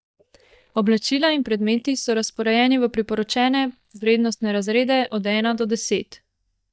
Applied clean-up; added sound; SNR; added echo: neural mask model DeepFilterNet 3.